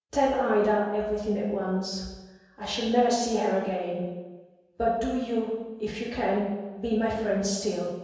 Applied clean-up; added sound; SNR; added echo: none; none; none; reverberation time 1.2 s.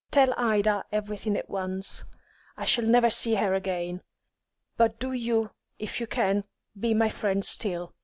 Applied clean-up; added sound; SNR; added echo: none; none; none; none.